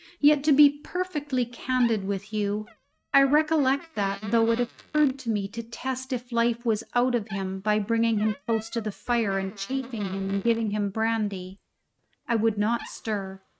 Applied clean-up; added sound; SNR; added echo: neural mask model RNNoise.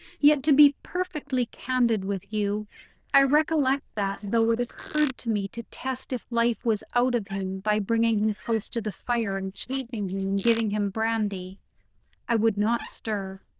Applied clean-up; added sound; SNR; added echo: neural diffusion model UNIVERSE++.